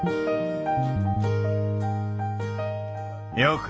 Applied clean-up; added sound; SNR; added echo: none; none; none; none.